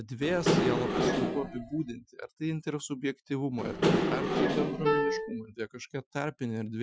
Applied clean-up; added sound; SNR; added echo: classical method Wiener filter.